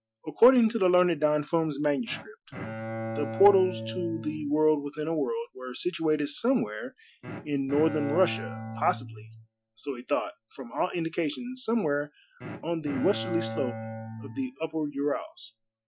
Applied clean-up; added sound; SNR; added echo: classical method Wiener filter.